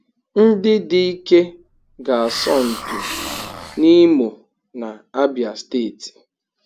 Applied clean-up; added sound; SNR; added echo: none; Hiss; 13 dB; none.